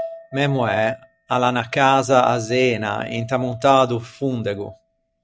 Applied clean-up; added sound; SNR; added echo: neural mask model RNNoise.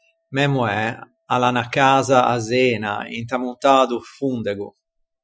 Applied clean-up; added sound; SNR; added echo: classical method Wiener filter.